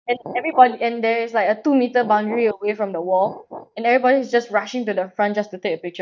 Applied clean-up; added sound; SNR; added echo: neural mask model DeepFilterNet 3.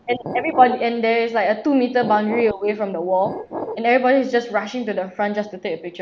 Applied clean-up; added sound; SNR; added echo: none; Glass; 11 dB; none.